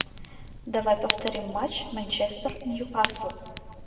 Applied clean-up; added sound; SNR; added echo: none; Fire; 6 dB; reverberation time 1.5 s.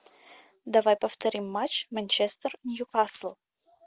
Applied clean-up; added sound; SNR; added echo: none; none; none; none.